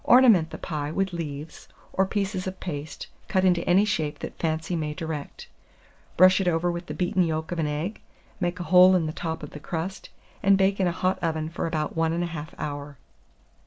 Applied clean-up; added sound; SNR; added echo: none; none; none; none.